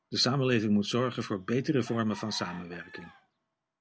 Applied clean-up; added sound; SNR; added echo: none; Chicken, rooster; 20 dB; none.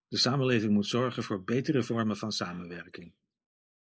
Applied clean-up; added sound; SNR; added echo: neural mask model Resemble Enhance denoiser.